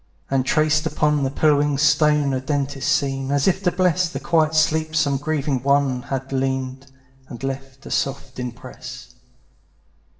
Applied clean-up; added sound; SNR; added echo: none; none; none; reverberation time 1.4 s.